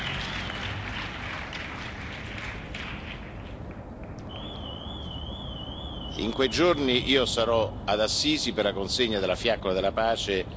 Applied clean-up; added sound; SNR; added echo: none; Alarm; 8 dB; none.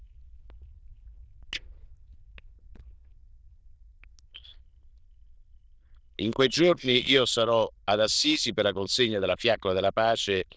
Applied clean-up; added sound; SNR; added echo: neural diffusion model UNIVERSE++.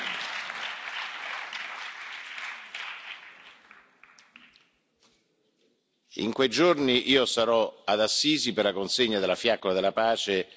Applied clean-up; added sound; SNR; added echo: none; none; none; none.